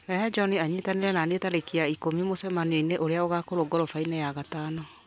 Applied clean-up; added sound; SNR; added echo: none; none; none; none.